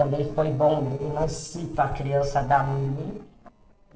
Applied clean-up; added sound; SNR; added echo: neural separator model SepFormer DNS4.